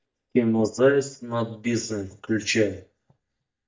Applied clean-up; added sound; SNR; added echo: neural mask model DeepFilterNet 3.